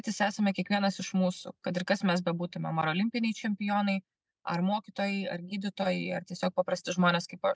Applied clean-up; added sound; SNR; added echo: none; none; none; none.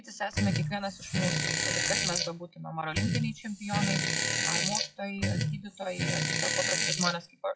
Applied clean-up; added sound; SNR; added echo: classical method log-MMSE.